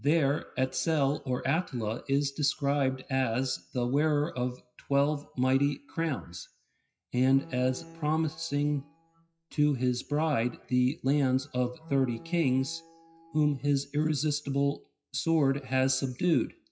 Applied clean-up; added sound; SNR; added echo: classical method WPE with log-MMSE.